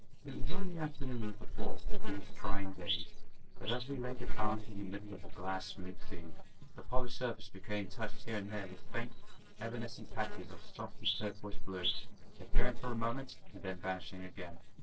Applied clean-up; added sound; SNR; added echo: neural separator model SepFormer DNS4.